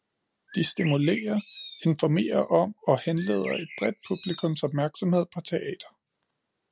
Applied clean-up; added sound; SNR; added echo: none; Bird; 15 dB; none.